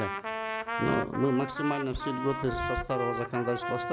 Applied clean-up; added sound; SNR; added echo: none; Trumpet; 3 dB; none.